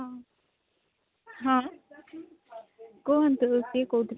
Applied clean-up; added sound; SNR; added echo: none; none; none; none.